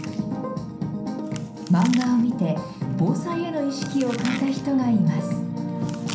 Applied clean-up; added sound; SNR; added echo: none; Chewing, mastication; 19 dB; reverberation time 0.6 s.